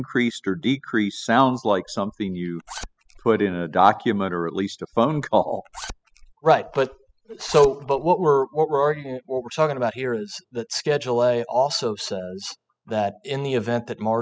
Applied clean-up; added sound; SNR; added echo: classical method spectral subtraction.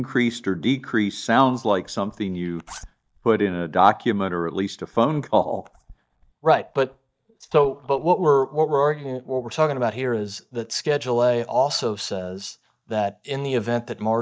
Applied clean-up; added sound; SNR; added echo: neural mask model DeepFilterNet 3.